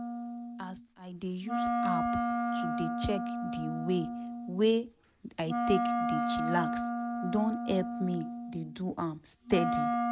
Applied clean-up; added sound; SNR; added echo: none; Wind instrument, woodwind instrument; -1 dB; none.